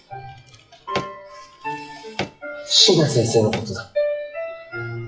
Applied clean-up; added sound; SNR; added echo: classical method WPE with log-MMSE.